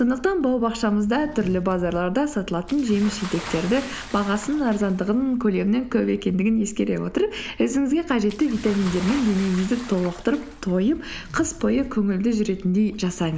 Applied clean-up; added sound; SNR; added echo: none; Zipper (clothing) + Bathtub (filling or washing) / Splash, splatter; 16 dB; none.